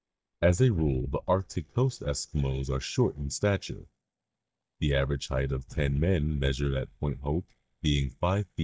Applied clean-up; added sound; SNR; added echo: neural mask model DeepFilterNet 3.